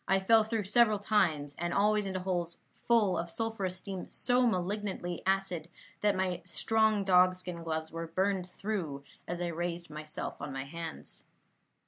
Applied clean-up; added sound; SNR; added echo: none; none; none; none.